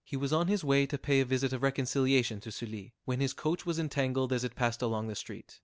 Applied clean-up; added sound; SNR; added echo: none; none; none; none.